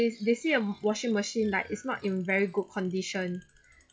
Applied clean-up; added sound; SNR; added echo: classical method log-MMSE.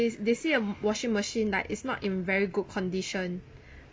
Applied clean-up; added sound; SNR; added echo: none; none; none; none.